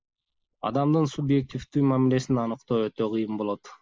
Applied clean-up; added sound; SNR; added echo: neural mask model Resemble Enhance denoiser.